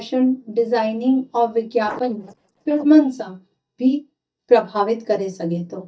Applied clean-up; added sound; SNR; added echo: neural mask model DeepFilterNet 3.